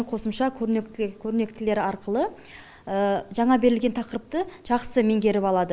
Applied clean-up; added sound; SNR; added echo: none; none; none; none.